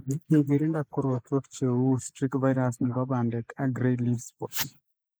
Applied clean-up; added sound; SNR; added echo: neural mask model Resemble Enhance denoiser.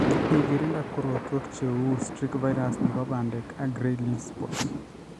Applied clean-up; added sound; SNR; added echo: none; Thunder; 2 dB; none.